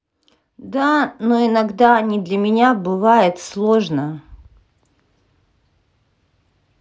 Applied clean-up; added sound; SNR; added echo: none; none; none; none.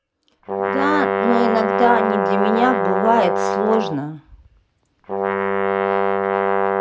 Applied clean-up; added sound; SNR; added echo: none; Brass instrument; -2 dB; none.